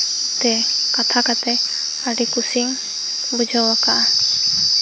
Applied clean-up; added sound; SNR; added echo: none; none; none; none.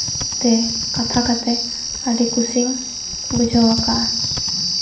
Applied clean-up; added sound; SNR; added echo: none; Typing; 14 dB; reverberation time 0.6 s.